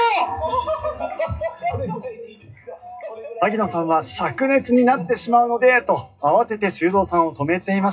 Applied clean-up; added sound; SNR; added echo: classical method WPE with log-MMSE.